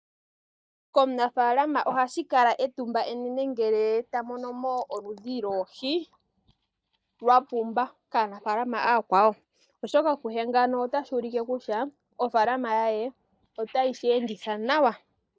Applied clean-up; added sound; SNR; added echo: neural mask model DeepFilterNet 3.